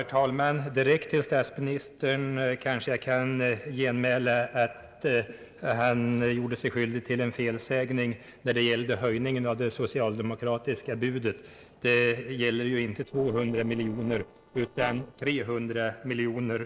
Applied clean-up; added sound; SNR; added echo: neural separator model SepFormer DNS4.